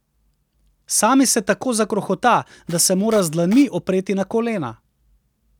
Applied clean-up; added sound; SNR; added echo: none; Domestic sounds, home sounds; 20 dB; none.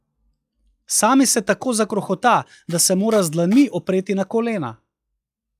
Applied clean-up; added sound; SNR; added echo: classical method log-MMSE.